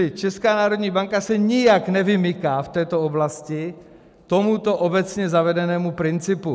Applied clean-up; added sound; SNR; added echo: none; none; none; none.